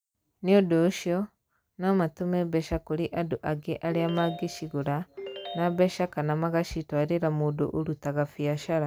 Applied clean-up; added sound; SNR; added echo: none; Ringtone; 14 dB; none.